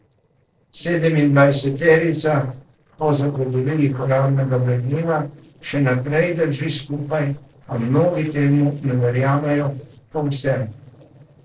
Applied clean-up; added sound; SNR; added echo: neural separator model SepFormer DNS4.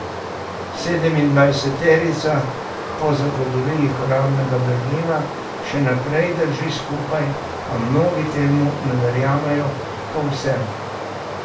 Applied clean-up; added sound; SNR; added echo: none; Stream; 8 dB; reverberation time 0.3 s.